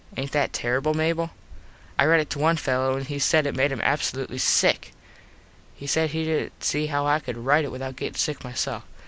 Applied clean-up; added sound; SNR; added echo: none; none; none; none.